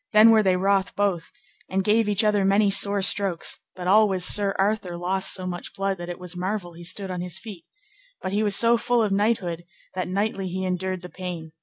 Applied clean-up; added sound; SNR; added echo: none; none; none; none.